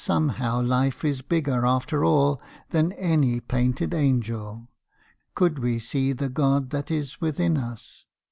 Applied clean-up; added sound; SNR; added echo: none; none; none; none.